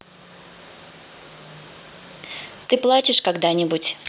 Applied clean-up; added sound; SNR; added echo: none; none; none; none.